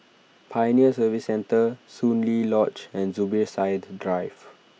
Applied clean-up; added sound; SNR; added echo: none; none; none; none.